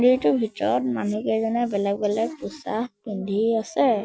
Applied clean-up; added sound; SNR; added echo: none; none; none; none.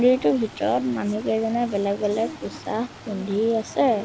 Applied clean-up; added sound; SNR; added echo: none; Stream; 18 dB; none.